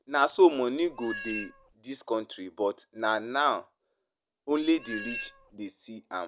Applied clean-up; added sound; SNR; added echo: none; Meow; 11 dB; none.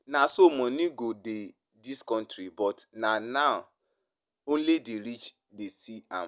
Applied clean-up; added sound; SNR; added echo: none; none; none; none.